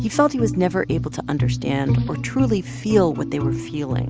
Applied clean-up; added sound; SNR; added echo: none; none; none; none.